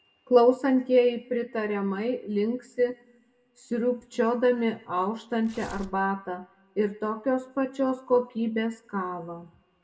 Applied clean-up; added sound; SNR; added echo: none; Tearing; 18 dB; reverberation time 0.7 s.